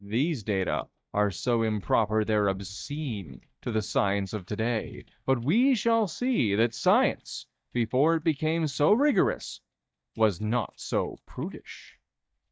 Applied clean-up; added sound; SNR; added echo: neural mask model DeepFilterNet 3.